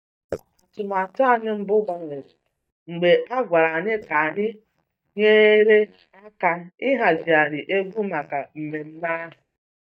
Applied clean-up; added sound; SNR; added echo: neural mask model DeepFilterNet 3.